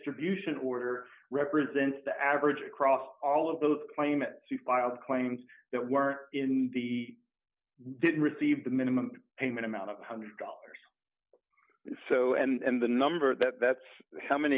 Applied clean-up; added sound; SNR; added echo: none; none; none; none.